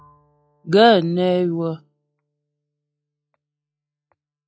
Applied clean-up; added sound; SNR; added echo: classical method log-MMSE.